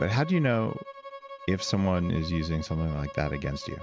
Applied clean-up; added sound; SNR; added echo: none; Bowed string instrument; 15 dB; none.